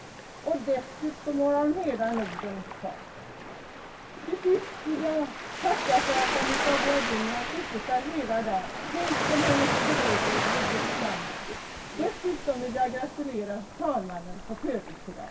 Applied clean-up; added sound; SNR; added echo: none; Waves, surf; 2 dB; reverberation time 0.2 s.